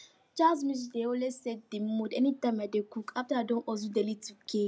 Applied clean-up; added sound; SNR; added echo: none; none; none; none.